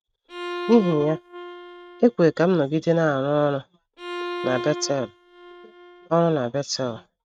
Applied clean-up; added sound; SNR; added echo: neural mask model RNNoise.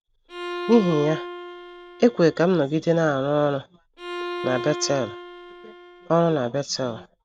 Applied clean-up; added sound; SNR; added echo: none; Bowed string instrument; 12 dB; none.